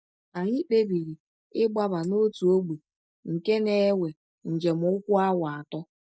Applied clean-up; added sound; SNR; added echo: neural mask model DeepFilterNet 3.